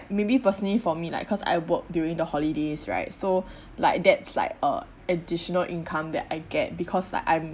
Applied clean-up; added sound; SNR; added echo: none; none; none; none.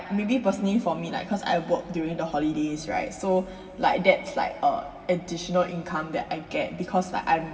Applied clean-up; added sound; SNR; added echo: none; none; none; reverberation time 2.4 s.